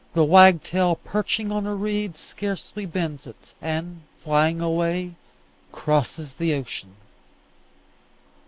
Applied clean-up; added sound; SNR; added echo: none; none; none; none.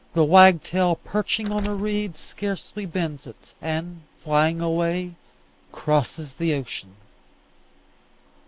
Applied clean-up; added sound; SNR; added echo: none; Door; 13 dB; none.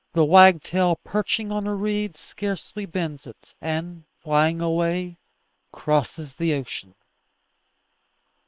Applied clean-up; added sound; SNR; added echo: neural separator model SepFormer WHAM!.